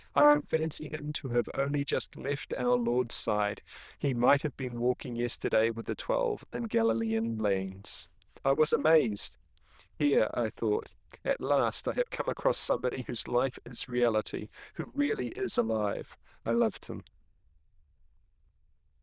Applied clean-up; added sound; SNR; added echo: neural diffusion model UNIVERSE++.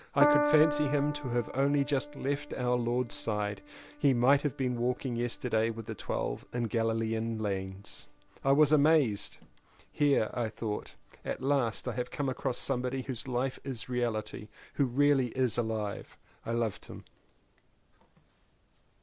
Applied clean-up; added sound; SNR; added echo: none; Piano; 10 dB; none.